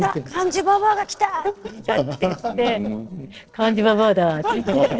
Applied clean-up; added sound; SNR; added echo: neural separator model SepFormer DNS4.